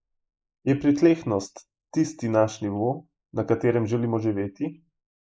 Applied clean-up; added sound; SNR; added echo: neural mask model Resemble Enhance denoiser.